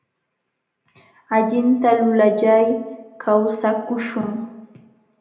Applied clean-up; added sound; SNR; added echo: none; none; none; reverberation time 0.8 s.